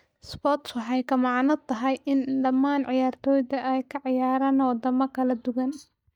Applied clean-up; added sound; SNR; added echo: neural mask model DeepFilterNet 3.